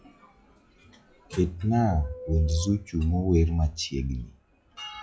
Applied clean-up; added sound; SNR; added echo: classical method log-MMSE.